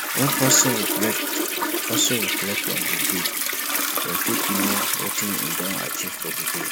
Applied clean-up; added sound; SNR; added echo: none; Toilet flush; -3 dB; none.